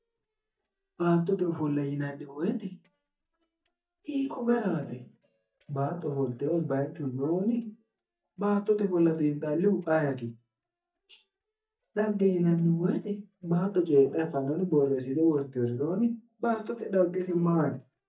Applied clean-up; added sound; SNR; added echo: neural mask model DeepFilterNet 3.